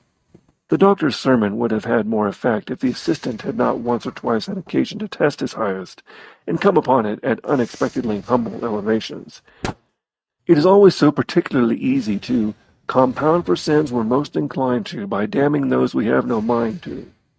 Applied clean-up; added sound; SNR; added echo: neural mask model RNNoise.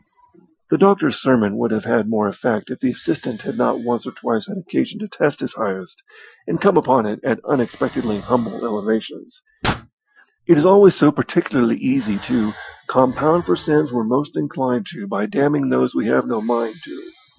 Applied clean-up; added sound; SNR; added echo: classical method Wiener filter.